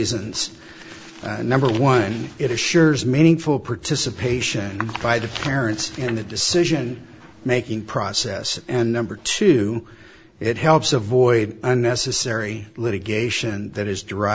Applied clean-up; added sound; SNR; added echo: none; none; none; none.